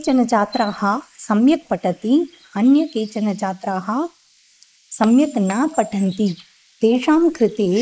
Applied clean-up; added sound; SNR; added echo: neural mask model Resemble Enhance denoiser.